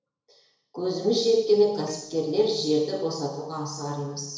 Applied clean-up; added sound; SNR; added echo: neural separator model SepFormer DNS4.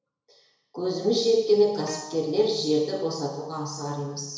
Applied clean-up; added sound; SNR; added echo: none; Wind instrument, woodwind instrument; 18 dB; reverberation time 1.0 s.